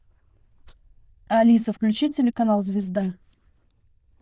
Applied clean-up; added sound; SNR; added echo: neural diffusion model UNIVERSE++.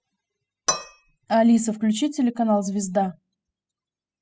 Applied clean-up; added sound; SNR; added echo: classical method spectral subtraction.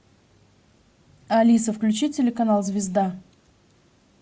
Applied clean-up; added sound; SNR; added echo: none; none; none; none.